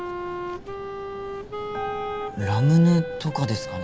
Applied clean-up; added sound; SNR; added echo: none; Wind instrument, woodwind instrument; 7 dB; none.